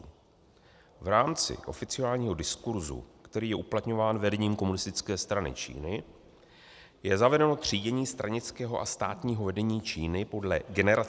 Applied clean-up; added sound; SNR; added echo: none; none; none; none.